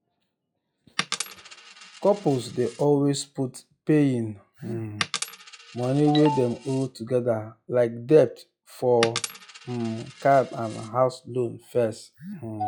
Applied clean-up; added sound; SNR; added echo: classical method log-MMSE.